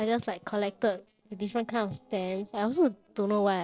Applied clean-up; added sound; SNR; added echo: neural separator model SepFormer DNS4.